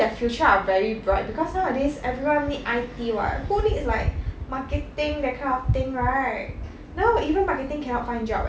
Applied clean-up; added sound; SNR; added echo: none; none; none; none.